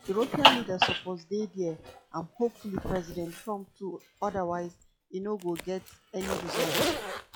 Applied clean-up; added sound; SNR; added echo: classical method log-MMSE.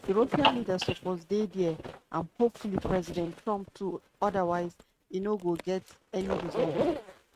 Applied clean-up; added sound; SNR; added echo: neural mask model RNNoise.